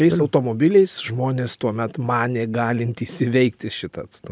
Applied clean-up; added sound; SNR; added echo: none; none; none; none.